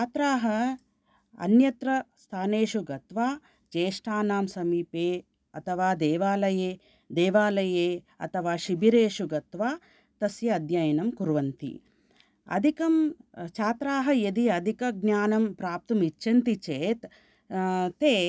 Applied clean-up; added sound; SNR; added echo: none; none; none; none.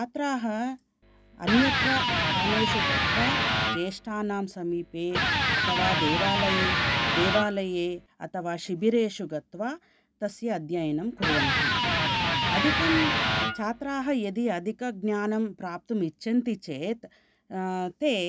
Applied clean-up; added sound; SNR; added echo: none; Electric guitar; -3 dB; none.